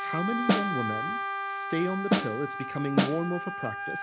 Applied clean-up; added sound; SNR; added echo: none; Snare drum + Wind instrument, woodwind instrument; -2 dB; none.